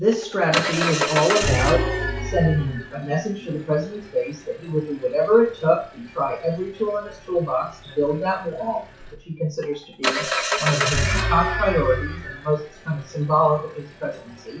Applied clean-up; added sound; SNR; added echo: classical method WPE with log-MMSE.